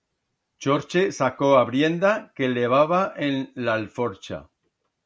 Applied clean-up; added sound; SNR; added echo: none; none; none; none.